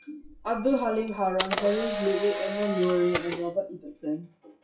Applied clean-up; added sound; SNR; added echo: classical method WPE with log-MMSE.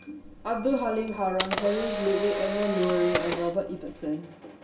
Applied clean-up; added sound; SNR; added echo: none; Camera; 2 dB; reverberation time 0.7 s.